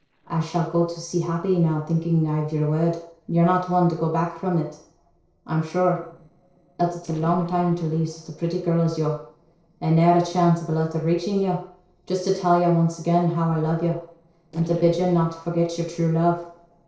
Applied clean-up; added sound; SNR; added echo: neural separator model SepFormer DNS4.